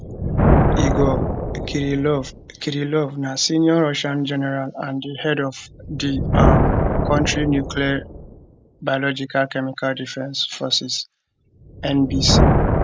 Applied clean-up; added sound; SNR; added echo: none; Thunder; -1 dB; none.